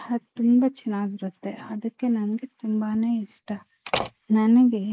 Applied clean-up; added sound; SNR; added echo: neural mask model Resemble Enhance denoiser.